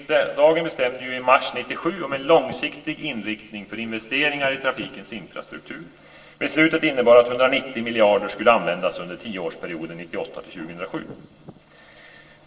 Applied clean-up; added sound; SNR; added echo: neural separator model SepFormer DNS4.